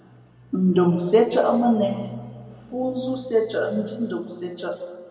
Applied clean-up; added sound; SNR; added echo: none; none; none; reverberation time 1.7 s.